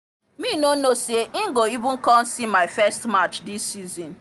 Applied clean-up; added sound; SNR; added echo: none; none; none; none.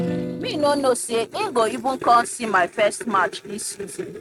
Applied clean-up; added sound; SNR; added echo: neural mask model RNNoise.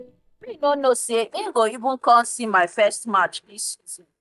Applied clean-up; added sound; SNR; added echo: neural mask model DeepFilterNet 3.